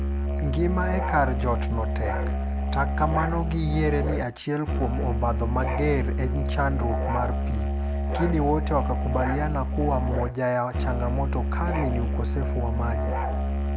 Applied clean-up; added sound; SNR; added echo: none; Musical instrument; -2 dB; none.